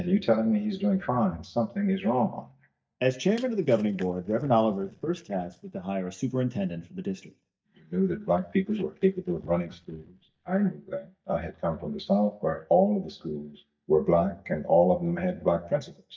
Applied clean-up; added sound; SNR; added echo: neural mask model DeepFilterNet 3.